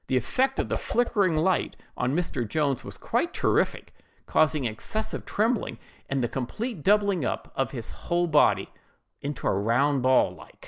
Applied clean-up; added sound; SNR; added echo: neural mask model DeepFilterNet 3.